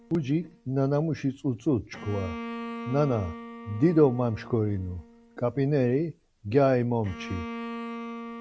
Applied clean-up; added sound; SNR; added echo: none; Bowed string instrument; 13 dB; none.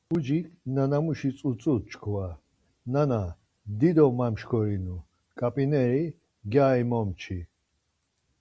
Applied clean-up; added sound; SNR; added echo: none; none; none; none.